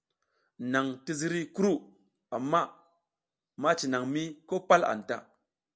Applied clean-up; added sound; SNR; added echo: none; none; none; none.